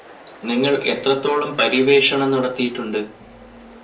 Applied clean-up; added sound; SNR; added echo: none; Ocean; 19 dB; reverberation time 0.2 s.